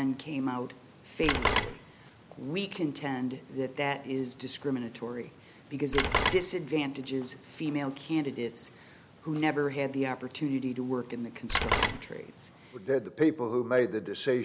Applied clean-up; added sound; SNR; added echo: none; Telephone; 0 dB; none.